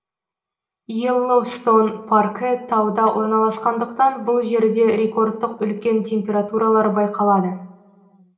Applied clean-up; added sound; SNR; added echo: none; none; none; reverberation time 0.8 s.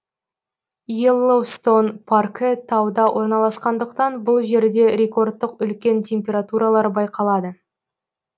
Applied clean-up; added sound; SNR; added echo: none; none; none; none.